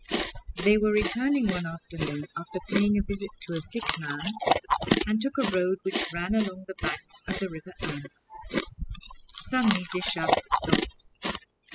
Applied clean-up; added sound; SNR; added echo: classical method spectral subtraction.